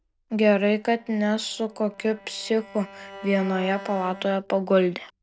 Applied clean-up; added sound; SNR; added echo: none; Bowed string instrument; 19 dB; none.